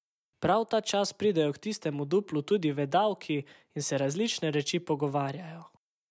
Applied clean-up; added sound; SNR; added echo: none; none; none; none.